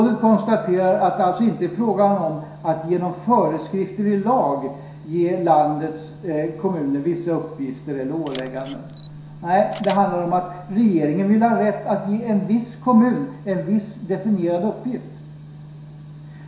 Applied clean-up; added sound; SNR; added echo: none; Camera; 19 dB; reverberation time 0.7 s.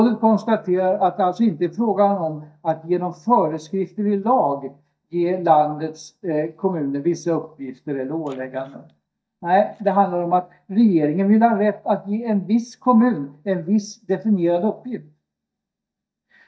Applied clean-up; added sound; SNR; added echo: neural mask model DeepFilterNet 3.